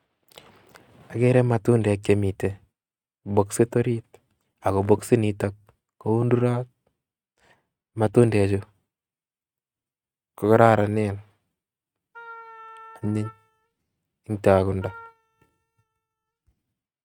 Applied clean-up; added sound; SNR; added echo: neural mask model RNNoise.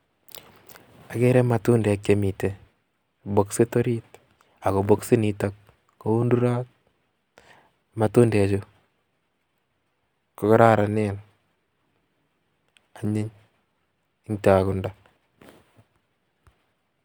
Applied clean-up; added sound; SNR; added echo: none; none; none; none.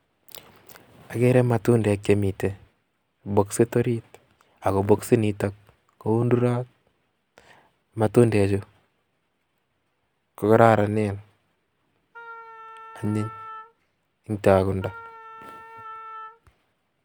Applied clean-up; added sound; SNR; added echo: none; Wind instrument, woodwind instrument; 17 dB; none.